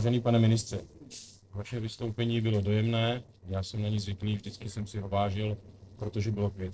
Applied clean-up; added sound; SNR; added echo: neural separator model SepFormer DNS4.